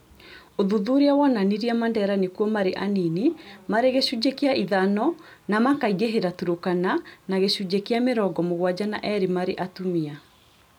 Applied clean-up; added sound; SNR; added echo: none; none; none; none.